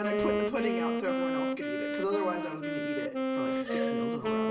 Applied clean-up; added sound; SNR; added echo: none; Wind instrument, woodwind instrument; -4 dB; reverberation time 0.7 s.